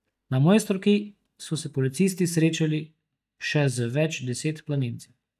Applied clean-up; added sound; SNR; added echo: neural mask model DeepFilterNet 3.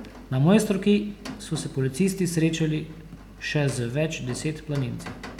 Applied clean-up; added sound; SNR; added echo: none; Rain; 17 dB; none.